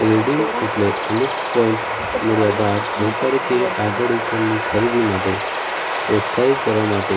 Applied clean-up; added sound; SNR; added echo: none; Bird vocalization, bird call, bird song; 2 dB; reverberation time 0.3 s.